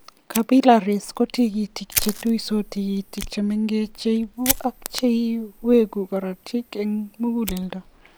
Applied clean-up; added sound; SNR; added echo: none; Fire; 11 dB; none.